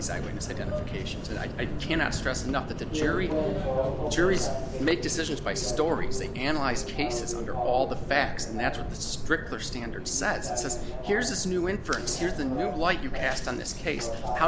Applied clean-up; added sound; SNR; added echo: none; Subway, metro, underground; 4 dB; none.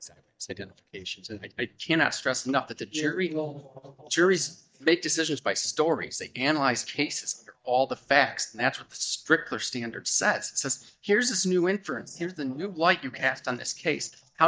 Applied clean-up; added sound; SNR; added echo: neural mask model DeepFilterNet 3.